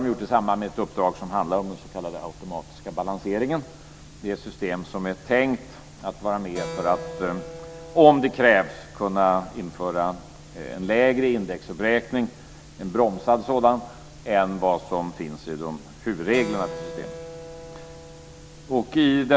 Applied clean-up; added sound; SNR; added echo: none; Keyboard (musical); 18 dB; none.